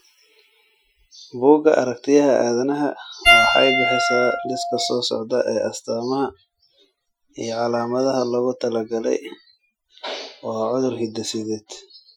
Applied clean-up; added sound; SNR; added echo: classical method Wiener filter.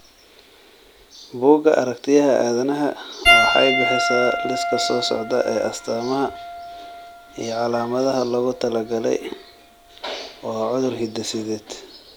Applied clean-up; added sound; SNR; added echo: none; Piano; 4 dB; none.